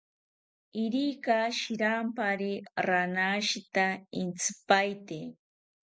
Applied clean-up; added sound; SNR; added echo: none; none; none; none.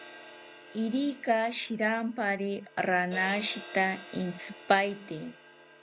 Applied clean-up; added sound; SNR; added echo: none; Crash cymbal; 17 dB; none.